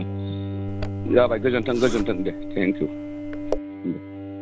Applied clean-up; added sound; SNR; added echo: none; Bowed string instrument + Zipper (clothing); 4 dB; none.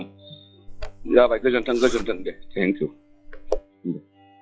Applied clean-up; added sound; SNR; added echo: classical method log-MMSE.